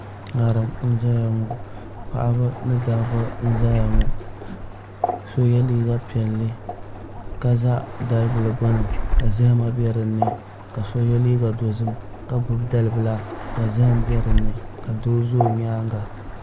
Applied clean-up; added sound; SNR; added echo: none; Waves, surf; 5 dB; none.